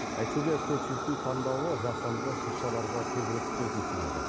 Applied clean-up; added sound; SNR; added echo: none; Fire; 0 dB; none.